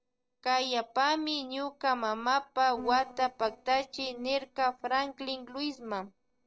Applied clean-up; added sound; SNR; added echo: neural separator model SepFormer DNS4.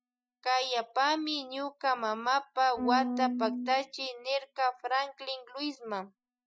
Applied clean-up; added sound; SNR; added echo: classical method Wiener filter.